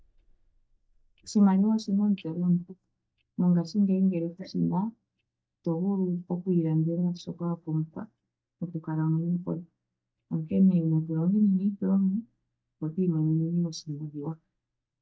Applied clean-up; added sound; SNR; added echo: neural mask model DeepFilterNet 3.